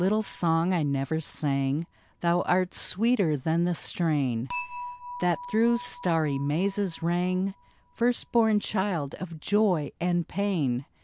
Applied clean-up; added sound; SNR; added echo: none; Dishes, pots, and pans / Chink, clink; 19 dB; none.